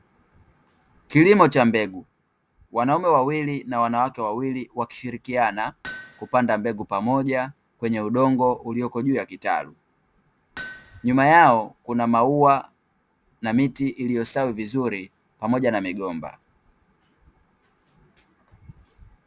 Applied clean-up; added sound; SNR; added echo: none; Hammer; 19 dB; none.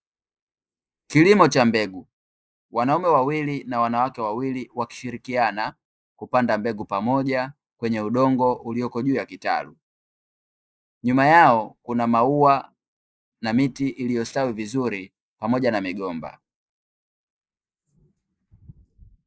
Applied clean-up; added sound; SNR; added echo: neural mask model Resemble Enhance denoiser.